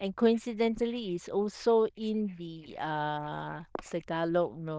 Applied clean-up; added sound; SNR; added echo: neural diffusion model UNIVERSE++.